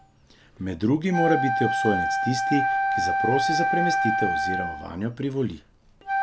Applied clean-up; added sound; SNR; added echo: none; Wind instrument, woodwind instrument; -2 dB; none.